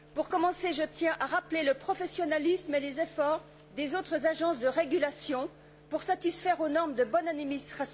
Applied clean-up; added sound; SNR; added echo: none; none; none; none.